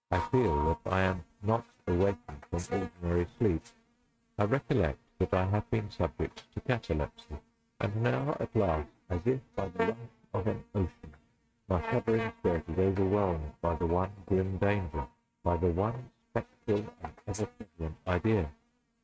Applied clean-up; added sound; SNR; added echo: neural mask model RNNoise.